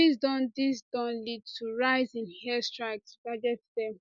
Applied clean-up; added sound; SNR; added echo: none; none; none; none.